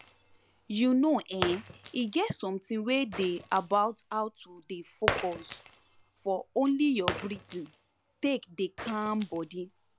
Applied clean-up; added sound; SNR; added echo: none; Shatter; 7 dB; none.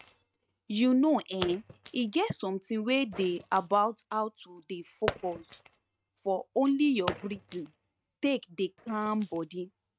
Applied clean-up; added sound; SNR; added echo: neural mask model RNNoise.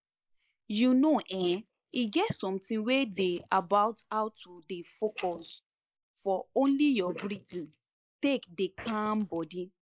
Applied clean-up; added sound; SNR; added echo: neural mask model Resemble Enhance denoiser.